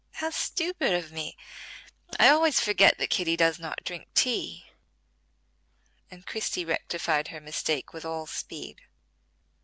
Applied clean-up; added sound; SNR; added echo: none; none; none; none.